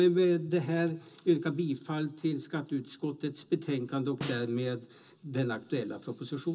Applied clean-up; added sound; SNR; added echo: none; Snare drum; 11 dB; reverberation time 0.2 s.